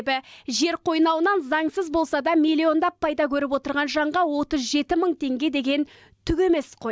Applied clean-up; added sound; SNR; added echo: none; none; none; none.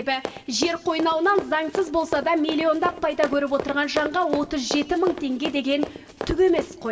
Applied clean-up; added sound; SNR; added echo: none; Run; 10 dB; reverberation time 1.4 s.